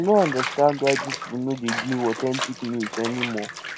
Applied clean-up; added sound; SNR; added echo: none; Bathtub (filling or washing) / Water; 7 dB; none.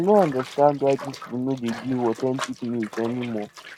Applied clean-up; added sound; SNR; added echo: neural mask model RNNoise.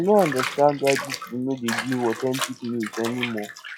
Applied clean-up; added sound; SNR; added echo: classical method log-MMSE.